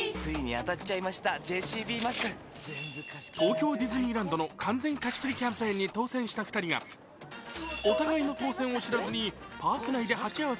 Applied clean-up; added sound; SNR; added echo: none; Tearing + Bell / Percussion; 9 dB; none.